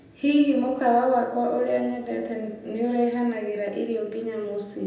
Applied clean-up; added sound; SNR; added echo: none; none; none; reverberation time 0.8 s.